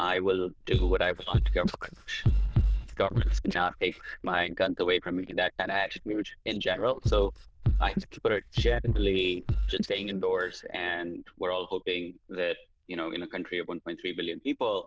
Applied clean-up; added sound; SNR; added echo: neural diffusion model UNIVERSE++.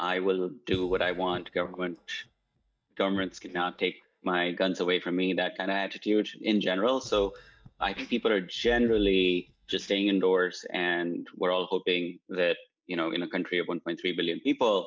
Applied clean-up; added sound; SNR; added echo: neural mask model DeepFilterNet 3.